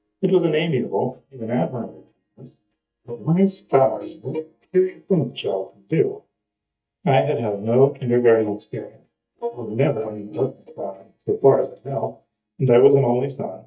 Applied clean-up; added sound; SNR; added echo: neural mask model DeepFilterNet 3.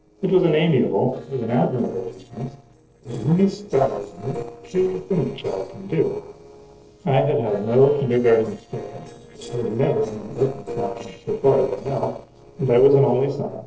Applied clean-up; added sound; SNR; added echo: neural separator model SepFormer DNS4.